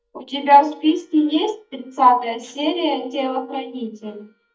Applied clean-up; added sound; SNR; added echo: neural mask model DeepFilterNet 3.